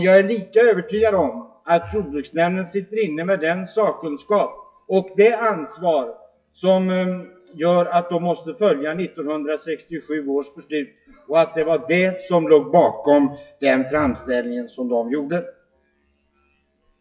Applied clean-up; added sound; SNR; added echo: classical method WPE with log-MMSE.